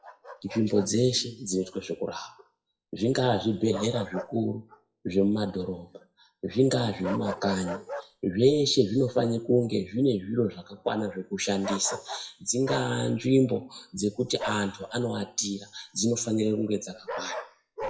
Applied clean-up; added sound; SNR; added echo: classical method WPE with log-MMSE.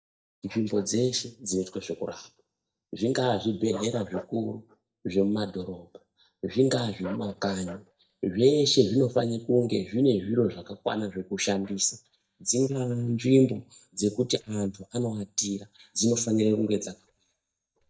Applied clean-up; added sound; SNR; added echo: neural mask model DeepFilterNet 3.